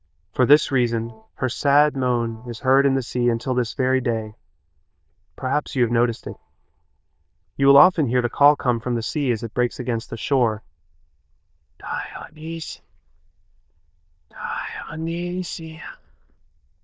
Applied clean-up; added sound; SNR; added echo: neural diffusion model UNIVERSE++.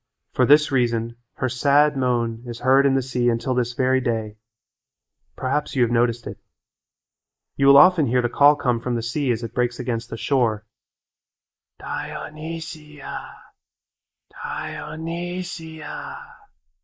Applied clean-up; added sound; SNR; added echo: neural mask model Resemble Enhance denoiser.